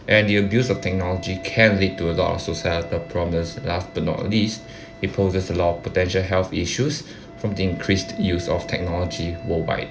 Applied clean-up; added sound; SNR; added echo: none; Wind instrument, woodwind instrument; 18 dB; none.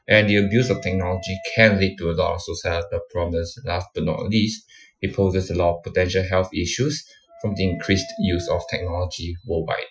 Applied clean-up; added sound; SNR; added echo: classical method Wiener filter.